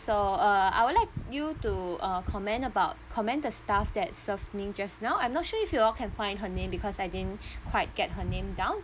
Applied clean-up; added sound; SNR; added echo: none; none; none; none.